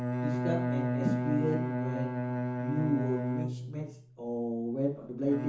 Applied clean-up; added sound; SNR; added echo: none; Bowed string instrument; 0 dB; reverberation time 0.9 s.